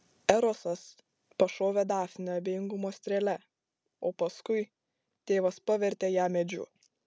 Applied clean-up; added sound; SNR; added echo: none; none; none; none.